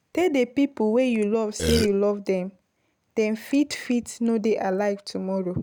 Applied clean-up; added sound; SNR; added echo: none; Burping, eructation; 0 dB; none.